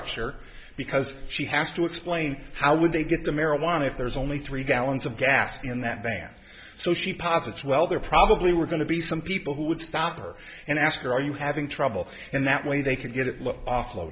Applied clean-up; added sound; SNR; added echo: none; none; none; none.